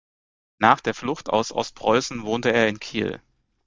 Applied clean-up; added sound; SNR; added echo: neural mask model DeepFilterNet 3.